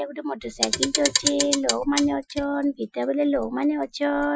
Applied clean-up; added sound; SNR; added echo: classical method Wiener filter.